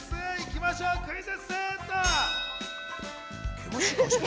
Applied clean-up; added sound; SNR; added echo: none; Trumpet + Writing; 18 dB; none.